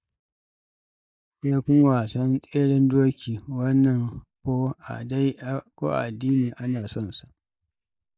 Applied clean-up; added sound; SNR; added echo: neural mask model DeepFilterNet 3.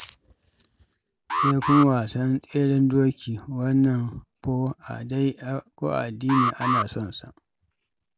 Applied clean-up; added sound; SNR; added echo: none; Alarm; 4 dB; none.